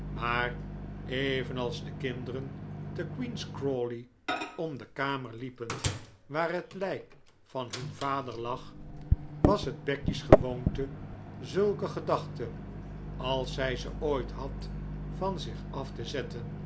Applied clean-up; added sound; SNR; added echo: none; Microwave oven; -1 dB; none.